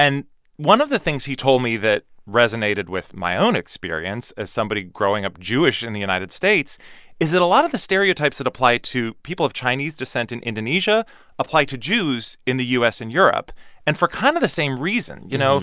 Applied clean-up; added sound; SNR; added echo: none; none; none; none.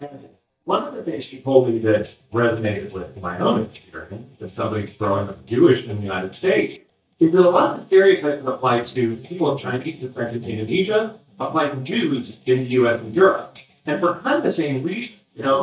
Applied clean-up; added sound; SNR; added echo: neural mask model DeepFilterNet 3.